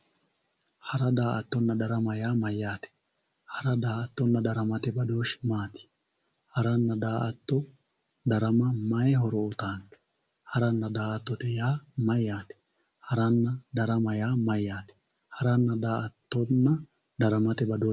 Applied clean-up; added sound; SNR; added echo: none; none; none; none.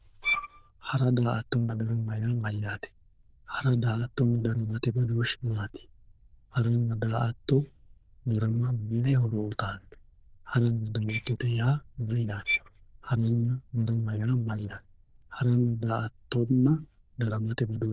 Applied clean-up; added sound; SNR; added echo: neural diffusion model UNIVERSE++.